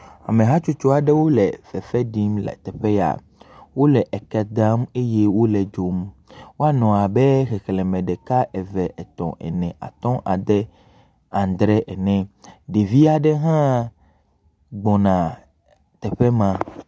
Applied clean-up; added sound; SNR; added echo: none; none; none; none.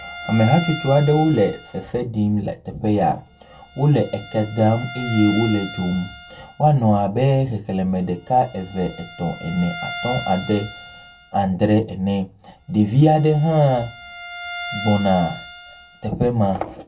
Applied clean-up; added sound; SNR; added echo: none; Bowed string instrument; 15 dB; reverberation time 0.2 s.